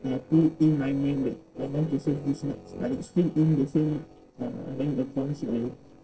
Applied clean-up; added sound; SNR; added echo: neural separator model SepFormer DNS4.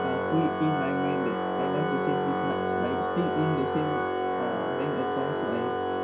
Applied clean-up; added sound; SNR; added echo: none; Organ; -4 dB; reverberation time 0.3 s.